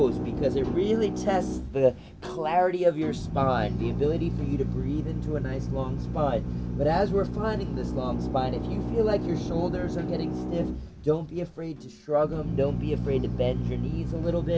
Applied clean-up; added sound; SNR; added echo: none; Drill; 3 dB; none.